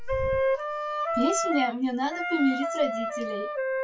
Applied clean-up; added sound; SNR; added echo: classical method WPE with log-MMSE.